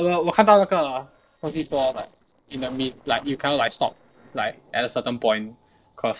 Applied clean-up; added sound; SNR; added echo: neural separator model SepFormer DNS4.